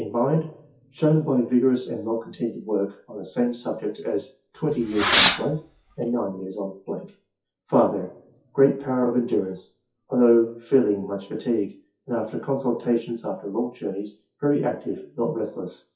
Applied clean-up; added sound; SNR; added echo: classical method WPE with log-MMSE.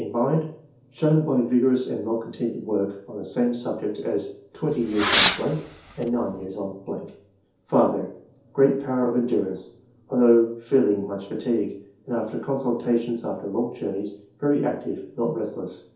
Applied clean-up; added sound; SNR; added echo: none; Fireworks; 2 dB; reverberation time 0.6 s.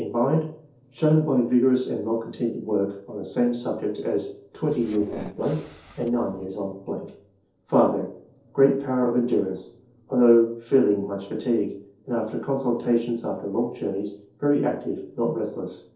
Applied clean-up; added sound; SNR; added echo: neural separator model SepFormer DNS4.